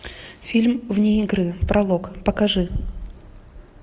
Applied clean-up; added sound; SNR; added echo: none; none; none; none.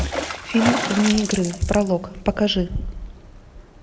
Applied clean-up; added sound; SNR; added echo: none; Water / Splash, splatter; 7 dB; none.